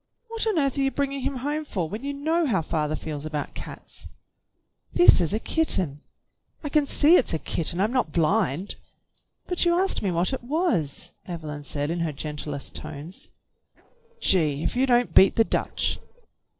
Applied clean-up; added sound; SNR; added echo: neural separator model SepFormer DNS4.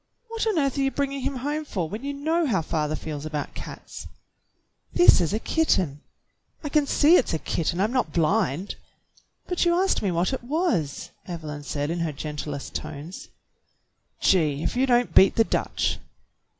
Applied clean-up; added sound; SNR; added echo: none; none; none; none.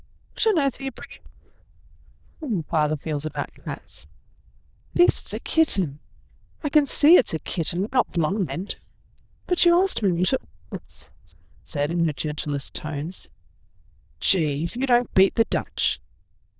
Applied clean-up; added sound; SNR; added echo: neural diffusion model UNIVERSE++.